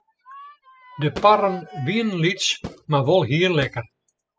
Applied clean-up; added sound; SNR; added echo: classical method spectral subtraction.